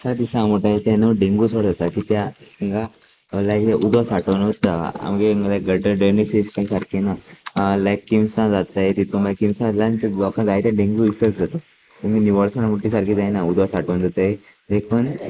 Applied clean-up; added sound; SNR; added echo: neural mask model Resemble Enhance denoiser.